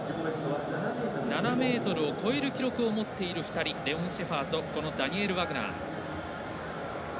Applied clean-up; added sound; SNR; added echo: none; none; none; none.